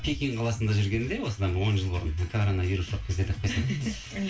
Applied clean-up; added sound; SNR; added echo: none; none; none; reverberation time 0.2 s.